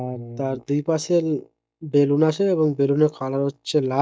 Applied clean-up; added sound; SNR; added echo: neural mask model DeepFilterNet 3.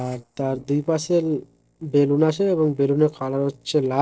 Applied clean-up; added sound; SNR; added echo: neural separator model SepFormer DNS4.